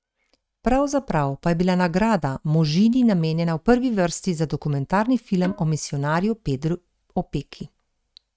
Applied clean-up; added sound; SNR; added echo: neural mask model RNNoise.